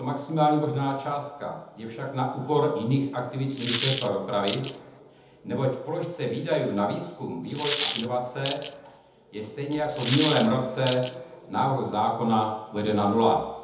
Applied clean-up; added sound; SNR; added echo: none; Coin (dropping); 7 dB; reverberation time 1.0 s.